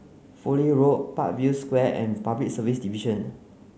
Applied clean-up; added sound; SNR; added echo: none; none; none; none.